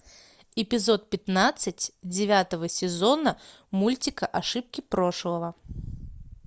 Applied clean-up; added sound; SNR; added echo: none; none; none; none.